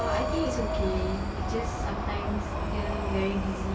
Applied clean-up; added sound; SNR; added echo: none; Breathing; 7 dB; none.